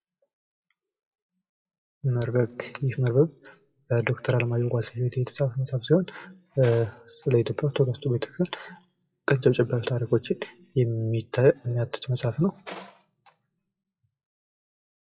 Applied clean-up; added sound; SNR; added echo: classical method WPE with log-MMSE.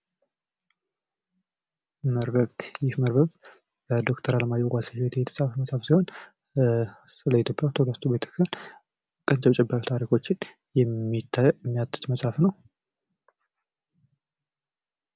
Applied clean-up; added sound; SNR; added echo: none; none; none; none.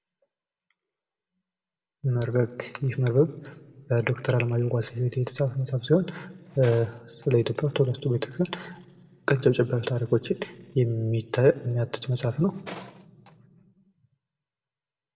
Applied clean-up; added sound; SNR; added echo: none; Tools; 19 dB; reverberation time 0.9 s.